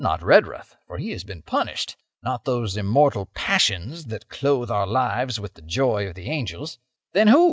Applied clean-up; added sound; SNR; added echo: none; none; none; none.